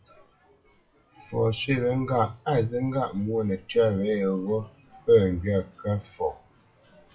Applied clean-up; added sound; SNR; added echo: classical method WPE with log-MMSE.